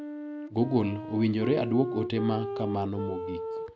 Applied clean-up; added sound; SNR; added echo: none; Wind instrument, woodwind instrument; 6 dB; none.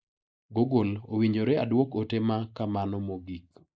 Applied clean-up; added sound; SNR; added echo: neural mask model Resemble Enhance denoiser.